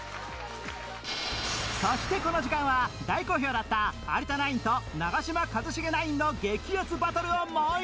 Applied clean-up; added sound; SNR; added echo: none; none; none; none.